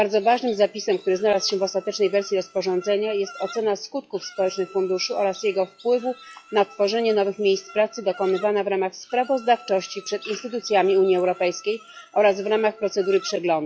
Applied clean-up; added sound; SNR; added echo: classical method log-MMSE.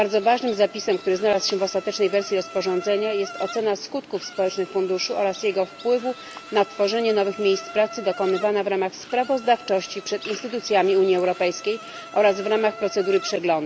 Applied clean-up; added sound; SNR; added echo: none; Insect; 17 dB; none.